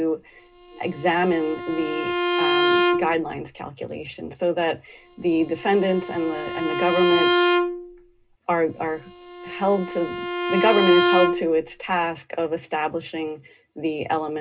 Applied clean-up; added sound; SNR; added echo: none; Bowed string instrument; 0 dB; reverberation time 0.2 s.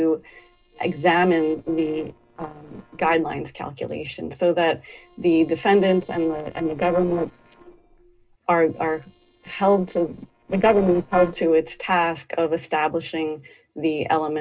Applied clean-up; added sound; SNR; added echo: neural separator model SepFormer DNS4.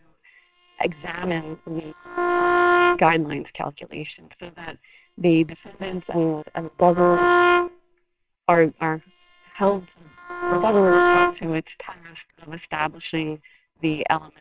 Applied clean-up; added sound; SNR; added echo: neural separator model SepFormer WHAMR!.